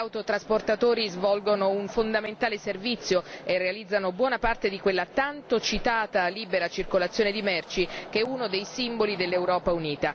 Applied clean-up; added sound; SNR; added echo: none; Wood; 20 dB; none.